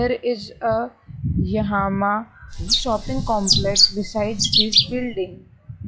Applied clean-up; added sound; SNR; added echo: classical method log-MMSE.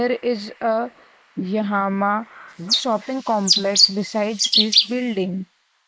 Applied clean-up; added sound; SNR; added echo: neural mask model Resemble Enhance denoiser.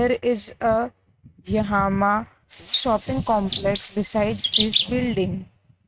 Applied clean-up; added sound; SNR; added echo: neural mask model RNNoise.